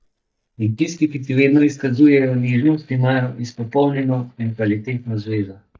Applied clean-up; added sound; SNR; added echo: neural mask model DeepFilterNet 3.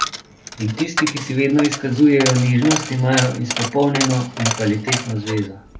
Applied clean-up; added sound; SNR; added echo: none; Coin (dropping); 7 dB; reverberation time 0.3 s.